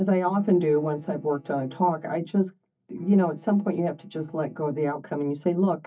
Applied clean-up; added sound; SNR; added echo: neural mask model DeepFilterNet 3.